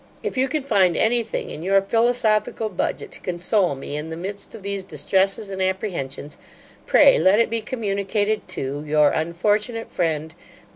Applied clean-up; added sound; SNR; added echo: none; none; none; none.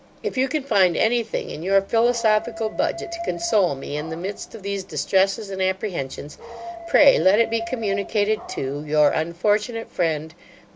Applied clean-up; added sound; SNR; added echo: none; Dog; 14 dB; none.